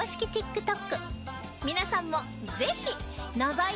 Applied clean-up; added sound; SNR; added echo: none; none; none; none.